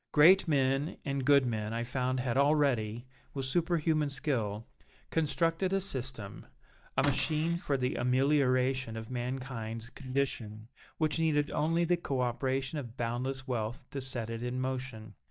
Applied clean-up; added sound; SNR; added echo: neural mask model DeepFilterNet 3.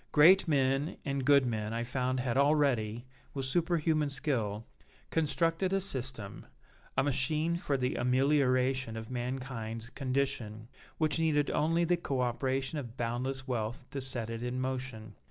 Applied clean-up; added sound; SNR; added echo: none; none; none; none.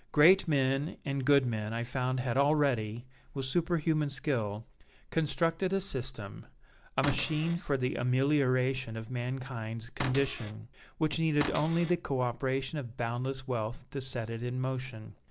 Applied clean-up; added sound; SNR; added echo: none; Cupboard open or close / Door; 9 dB; none.